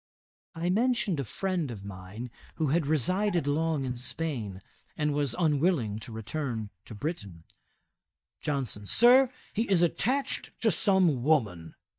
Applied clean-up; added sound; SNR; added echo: neural mask model DeepFilterNet 3.